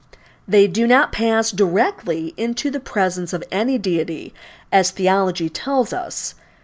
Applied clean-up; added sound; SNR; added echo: none; none; none; none.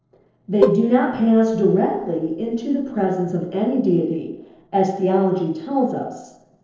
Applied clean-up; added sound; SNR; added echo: neural separator model SepFormer DNS4.